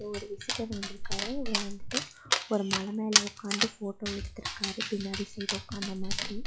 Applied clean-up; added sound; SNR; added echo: classical method log-MMSE.